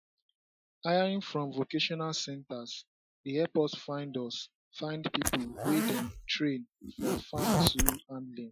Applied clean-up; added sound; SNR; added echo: classical method Wiener filter.